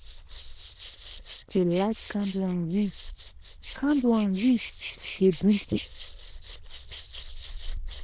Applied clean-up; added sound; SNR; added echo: neural diffusion model UNIVERSE++.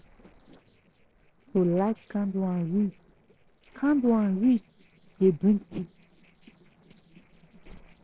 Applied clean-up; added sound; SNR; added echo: neural separator model SepFormer DNS4.